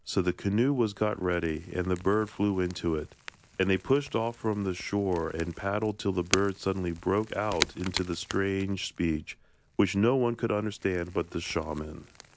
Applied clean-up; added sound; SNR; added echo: none; Crack / Crackle; 13 dB; none.